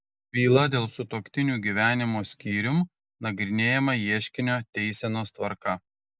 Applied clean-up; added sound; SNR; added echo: none; none; none; none.